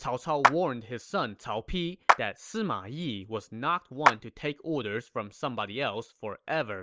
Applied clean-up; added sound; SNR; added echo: none; Clapping; -2 dB; none.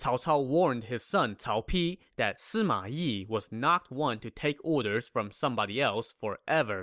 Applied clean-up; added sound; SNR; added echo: none; none; none; none.